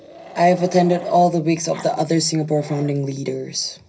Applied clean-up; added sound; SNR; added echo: none; Growling; 19 dB; reverberation time 0.4 s.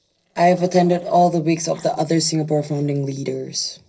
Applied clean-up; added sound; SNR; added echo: neural separator model SepFormer DNS4.